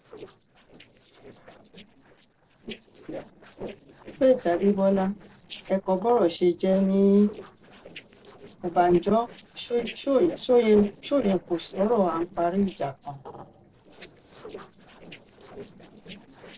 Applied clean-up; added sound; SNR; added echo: neural separator model SepFormer DNS4.